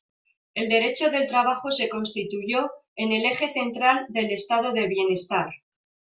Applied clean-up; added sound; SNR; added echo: none; none; none; none.